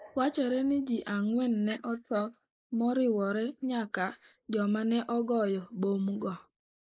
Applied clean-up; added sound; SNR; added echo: neural mask model Resemble Enhance denoiser.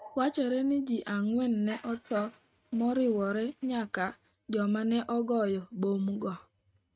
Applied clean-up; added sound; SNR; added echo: neural mask model RNNoise.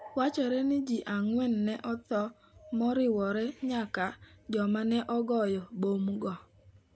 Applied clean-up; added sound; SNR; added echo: none; none; none; none.